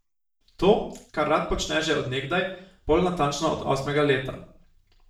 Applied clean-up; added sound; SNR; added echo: none; none; none; reverberation time 0.5 s.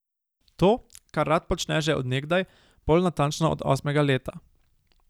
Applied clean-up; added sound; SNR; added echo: none; none; none; none.